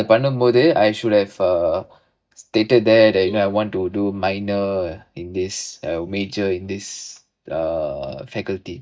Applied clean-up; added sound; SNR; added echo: neural mask model DeepFilterNet 3.